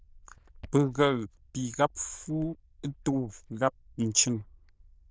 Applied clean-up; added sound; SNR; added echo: neural diffusion model UNIVERSE++.